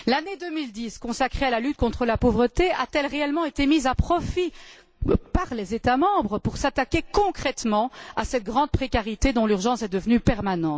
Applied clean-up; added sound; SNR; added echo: none; none; none; none.